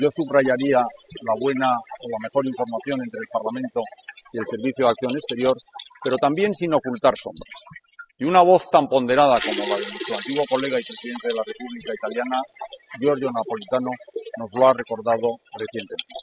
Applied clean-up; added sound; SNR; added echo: classical method spectral subtraction.